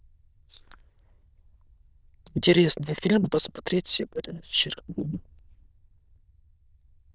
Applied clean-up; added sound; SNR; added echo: neural diffusion model UNIVERSE++.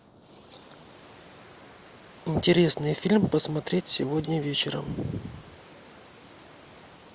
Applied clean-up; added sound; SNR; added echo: neural mask model Resemble Enhance denoiser.